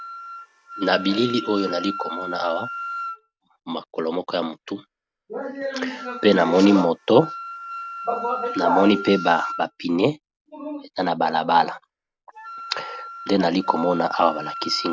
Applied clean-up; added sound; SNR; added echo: none; Wind instrument, woodwind instrument; 12 dB; none.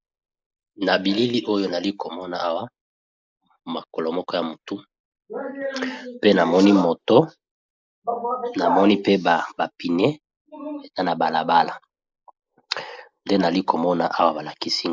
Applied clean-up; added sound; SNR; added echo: neural mask model Resemble Enhance denoiser.